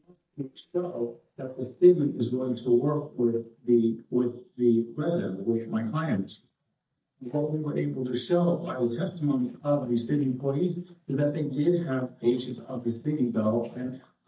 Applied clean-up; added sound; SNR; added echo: neural mask model DeepFilterNet 3.